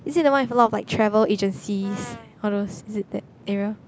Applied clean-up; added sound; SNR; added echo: none; Brass instrument; 19 dB; none.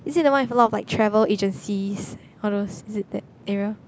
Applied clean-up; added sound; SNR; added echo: none; none; none; none.